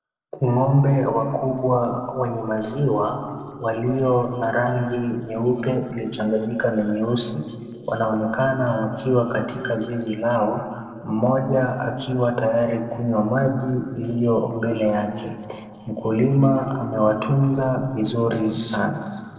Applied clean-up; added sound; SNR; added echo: neural separator model SepFormer DNS4.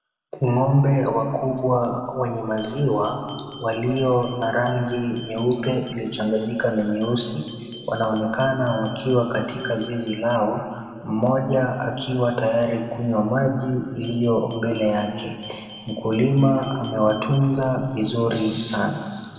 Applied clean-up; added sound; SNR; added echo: none; Glass; 18 dB; reverberation time 2.1 s.